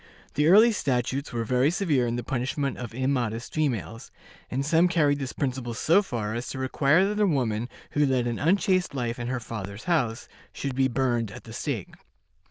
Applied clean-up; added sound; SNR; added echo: neural diffusion model UNIVERSE++.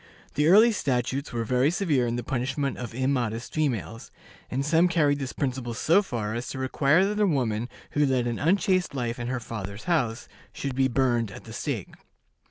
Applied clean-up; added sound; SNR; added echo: none; Crackle; 18 dB; none.